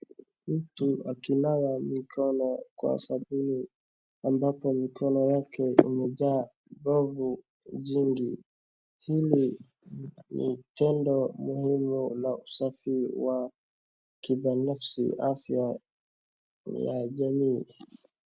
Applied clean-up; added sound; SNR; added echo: none; none; none; none.